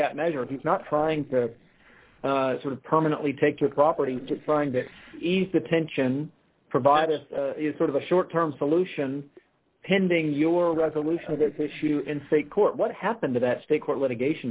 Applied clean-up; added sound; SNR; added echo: neural separator model SepFormer DNS4.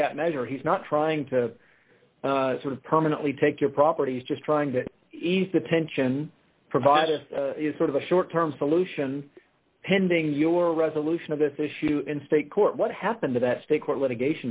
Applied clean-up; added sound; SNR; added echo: none; none; none; none.